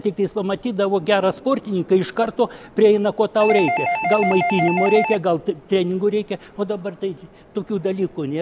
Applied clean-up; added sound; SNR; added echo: none; Doorbell; 3 dB; none.